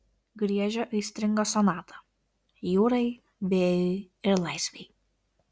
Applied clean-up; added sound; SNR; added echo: none; none; none; none.